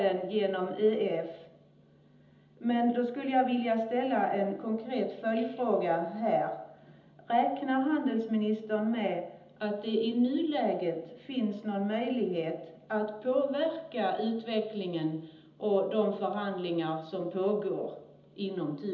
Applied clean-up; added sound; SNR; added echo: none; none; none; reverberation time 1.2 s.